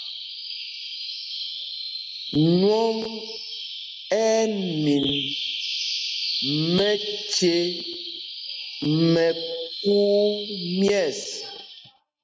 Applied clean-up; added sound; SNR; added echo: neural mask model RNNoise.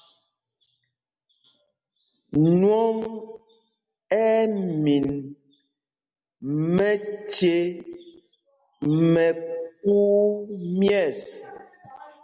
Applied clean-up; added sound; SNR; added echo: none; none; none; none.